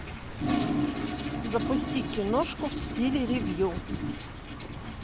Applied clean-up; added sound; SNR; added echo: none; Toilet flush; 1 dB; none.